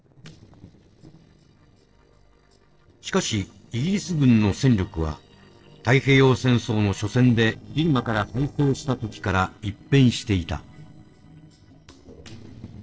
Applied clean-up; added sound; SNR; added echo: neural separator model SepFormer DNS4.